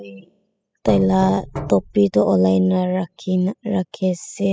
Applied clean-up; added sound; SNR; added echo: classical method spectral subtraction.